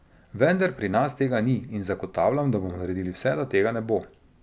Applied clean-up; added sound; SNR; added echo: none; none; none; none.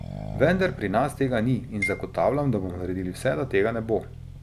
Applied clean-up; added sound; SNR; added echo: none; Marimba, xylophone + Accelerating, revving, vroom; 11 dB; none.